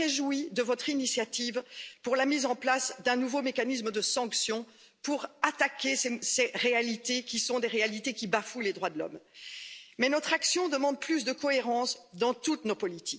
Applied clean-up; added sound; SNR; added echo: none; none; none; none.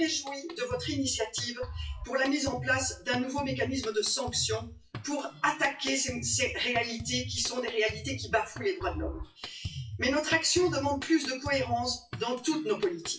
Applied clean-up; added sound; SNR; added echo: classical method WPE with log-MMSE.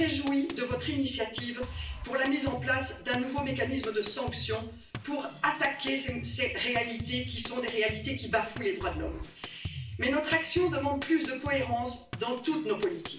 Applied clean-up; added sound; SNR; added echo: none; Drum kit; 11 dB; reverberation time 0.3 s.